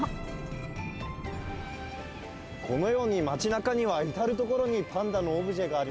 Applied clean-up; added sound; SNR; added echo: none; none; none; none.